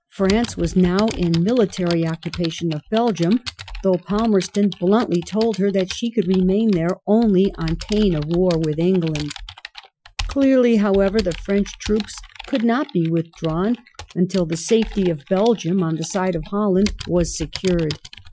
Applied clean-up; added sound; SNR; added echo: classical method Wiener filter.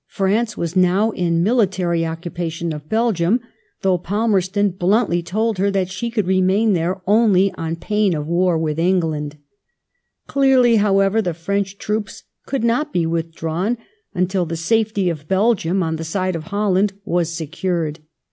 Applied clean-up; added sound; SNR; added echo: none; none; none; none.